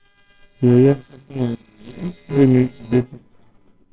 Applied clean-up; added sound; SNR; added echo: neural separator model SepFormer WHAMR!.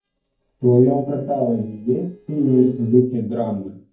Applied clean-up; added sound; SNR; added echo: neural mask model DeepFilterNet 3.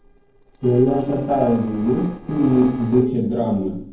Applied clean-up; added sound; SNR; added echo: neural separator model SepFormer DNS4.